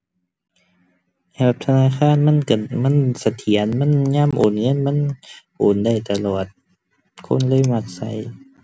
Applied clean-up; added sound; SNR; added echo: none; none; none; none.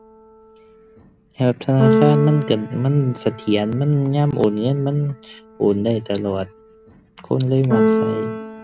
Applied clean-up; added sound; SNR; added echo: none; Keyboard (musical); 5 dB; none.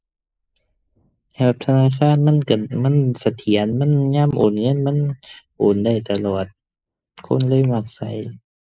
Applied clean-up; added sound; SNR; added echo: neural mask model Resemble Enhance denoiser.